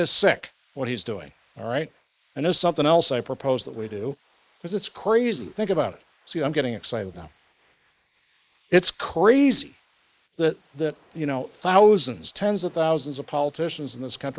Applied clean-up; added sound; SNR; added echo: neural mask model Resemble Enhance denoiser.